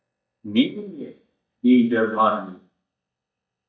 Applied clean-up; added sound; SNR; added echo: neural mask model DeepFilterNet 3.